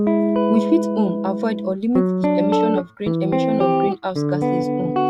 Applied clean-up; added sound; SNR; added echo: neural mask model RNNoise.